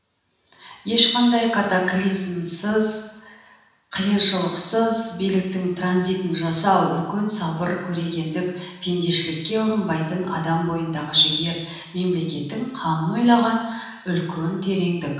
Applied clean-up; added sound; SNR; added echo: none; none; none; reverberation time 1.1 s.